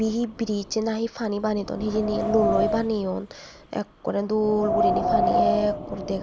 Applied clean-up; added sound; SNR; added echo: none; Wind; 2 dB; none.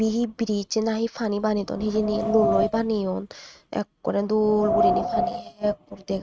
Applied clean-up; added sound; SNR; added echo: neural mask model RNNoise.